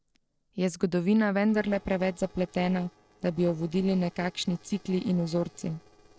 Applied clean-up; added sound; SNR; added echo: neural separator model SepFormer DNS4.